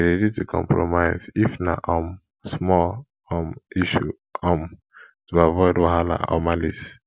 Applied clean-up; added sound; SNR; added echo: none; none; none; none.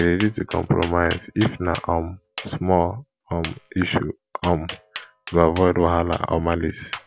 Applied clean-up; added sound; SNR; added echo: none; Tap; 12 dB; none.